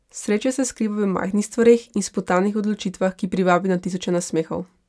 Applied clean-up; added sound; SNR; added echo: none; none; none; none.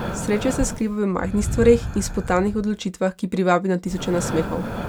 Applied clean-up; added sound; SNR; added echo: none; Breathing; 7 dB; none.